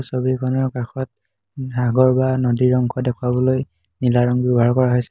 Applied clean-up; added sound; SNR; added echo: none; none; none; none.